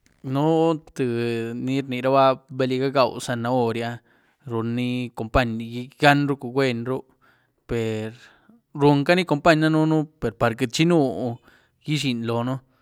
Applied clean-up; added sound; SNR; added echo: none; none; none; none.